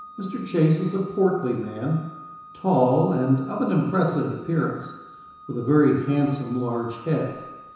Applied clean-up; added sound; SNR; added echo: none; Organ; 20 dB; reverberation time 1.0 s.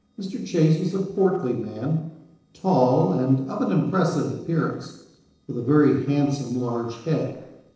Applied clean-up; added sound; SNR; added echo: neural separator model SepFormer DNS4.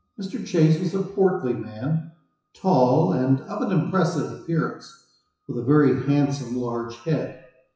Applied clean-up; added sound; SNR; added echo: classical method WPE with log-MMSE.